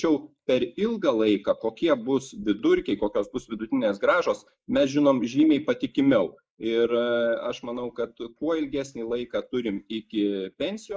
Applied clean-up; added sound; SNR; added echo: neural mask model Resemble Enhance denoiser.